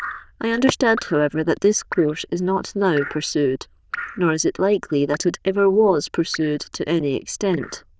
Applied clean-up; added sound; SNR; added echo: neural diffusion model UNIVERSE++.